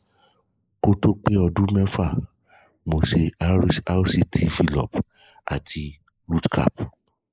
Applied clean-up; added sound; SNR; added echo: neural mask model Resemble Enhance denoiser.